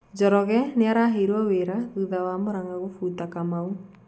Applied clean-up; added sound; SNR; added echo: none; none; none; none.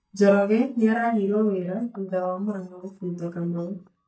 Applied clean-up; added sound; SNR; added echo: neural mask model DeepFilterNet 3.